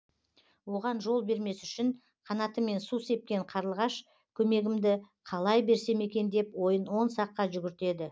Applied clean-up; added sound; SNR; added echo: none; none; none; none.